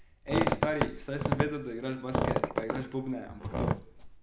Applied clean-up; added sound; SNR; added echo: none; Squeak; -3 dB; none.